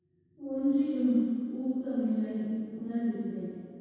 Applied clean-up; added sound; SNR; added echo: none; none; none; reverberation time 2.0 s.